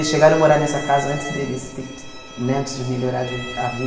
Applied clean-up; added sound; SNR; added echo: none; Bowed string instrument; 14 dB; reverberation time 1.1 s.